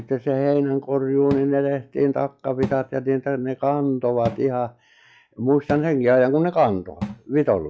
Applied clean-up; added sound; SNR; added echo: classical method log-MMSE.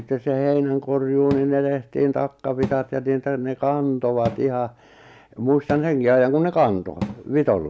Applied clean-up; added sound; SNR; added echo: none; Cupboard open or close / Drawer open or close; 16 dB; none.